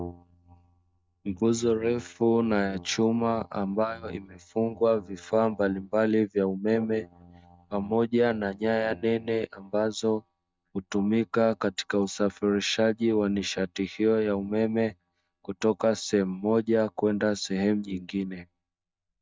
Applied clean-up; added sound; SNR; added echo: neural mask model DeepFilterNet 3.